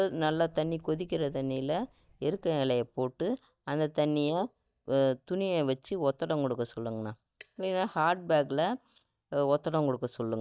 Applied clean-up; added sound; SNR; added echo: neural mask model DeepFilterNet 3.